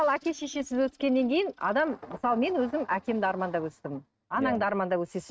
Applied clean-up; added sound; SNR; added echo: neural mask model RNNoise.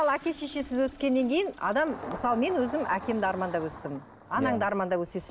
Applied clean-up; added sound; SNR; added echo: none; Engine starting; 15 dB; none.